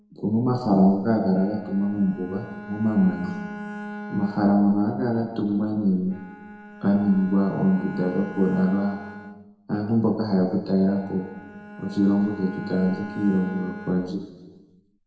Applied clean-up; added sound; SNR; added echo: none; Bowed string instrument; 15 dB; reverberation time 1.2 s.